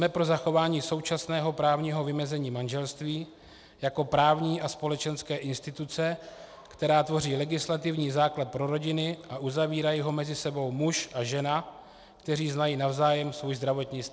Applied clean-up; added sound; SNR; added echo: none; none; none; none.